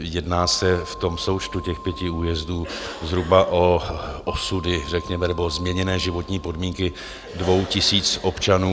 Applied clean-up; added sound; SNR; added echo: none; Keyboard (musical); 17 dB; none.